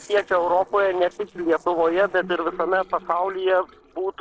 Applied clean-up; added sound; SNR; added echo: neural separator model SepFormer DNS4.